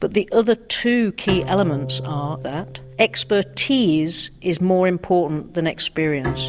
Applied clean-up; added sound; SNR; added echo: none; Bowed string instrument; 13 dB; none.